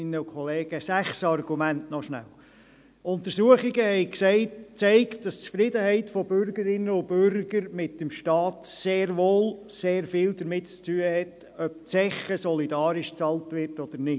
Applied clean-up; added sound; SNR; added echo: none; none; none; none.